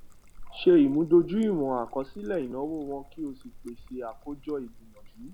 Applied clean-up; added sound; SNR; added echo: none; Trickle, dribble; 18 dB; none.